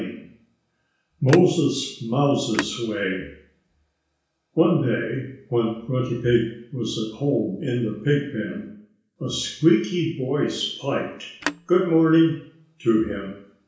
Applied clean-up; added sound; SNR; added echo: none; Telephone; 12 dB; reverberation time 0.6 s.